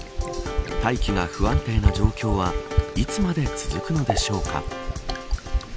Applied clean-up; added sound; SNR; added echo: none; Fill (with liquid); 0 dB; none.